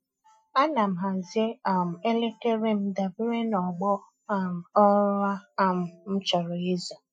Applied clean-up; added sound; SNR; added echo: classical method Wiener filter.